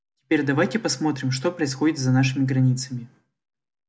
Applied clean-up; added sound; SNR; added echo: none; none; none; none.